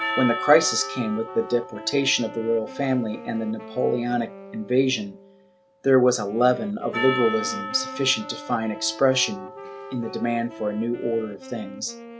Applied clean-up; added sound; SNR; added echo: none; Percussion + Wind instrument, woodwind instrument; 10 dB; none.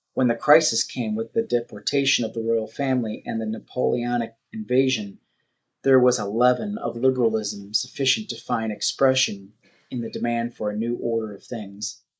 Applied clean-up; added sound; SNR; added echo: neural mask model Resemble Enhance denoiser.